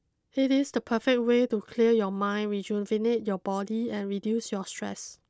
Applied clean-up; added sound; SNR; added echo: none; none; none; none.